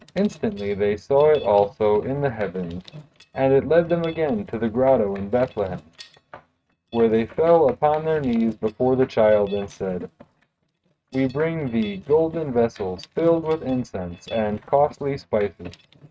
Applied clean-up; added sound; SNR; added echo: neural mask model RNNoise.